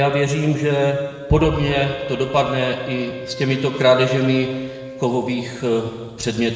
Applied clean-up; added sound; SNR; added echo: none; Wind instrument, woodwind instrument; 16 dB; reverberation time 1.7 s.